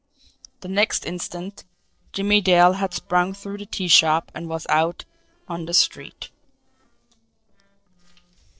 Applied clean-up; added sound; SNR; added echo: neural separator model SepFormer DNS4.